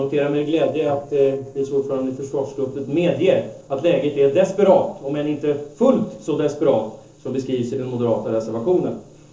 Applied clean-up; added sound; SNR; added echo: neural separator model SepFormer DNS4.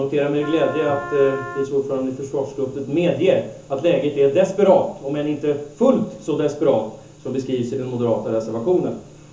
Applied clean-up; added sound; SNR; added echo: none; Wind instrument, woodwind instrument; 13 dB; reverberation time 0.8 s.